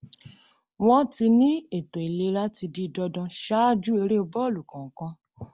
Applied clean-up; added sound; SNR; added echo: none; none; none; none.